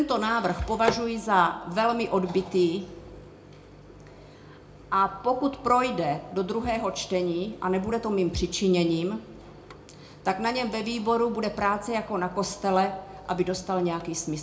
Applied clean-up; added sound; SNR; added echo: none; Microwave oven; 16 dB; reverberation time 0.4 s.